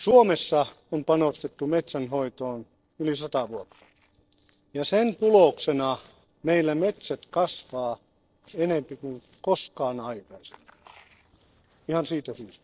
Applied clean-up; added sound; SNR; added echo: neural separator model SepFormer DNS4.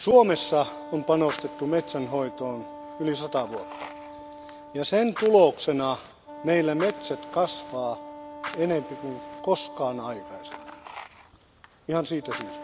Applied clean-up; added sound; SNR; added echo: none; Fire + Wind instrument, woodwind instrument; 14 dB; none.